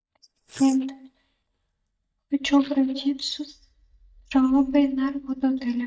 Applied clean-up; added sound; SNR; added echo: neural mask model DeepFilterNet 3.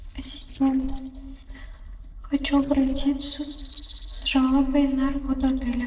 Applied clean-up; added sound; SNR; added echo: neural separator model SepFormer DNS4.